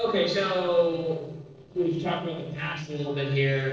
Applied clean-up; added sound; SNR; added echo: neural separator model SepFormer DNS4.